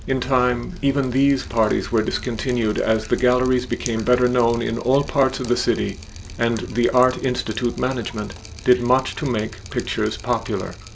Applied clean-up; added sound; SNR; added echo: none; Drip; 15 dB; none.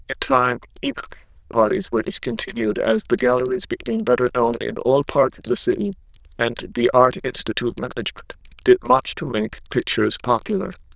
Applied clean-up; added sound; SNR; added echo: neural diffusion model UNIVERSE++.